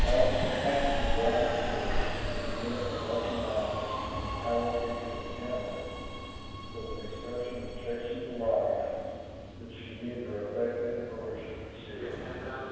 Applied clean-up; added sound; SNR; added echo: none; Subway, metro, underground; 1 dB; reverberation time 1.9 s.